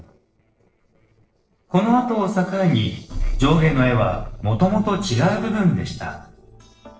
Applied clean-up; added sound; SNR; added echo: neural separator model SepFormer DNS4.